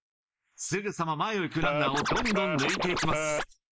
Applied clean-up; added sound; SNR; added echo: neural mask model Resemble Enhance denoiser.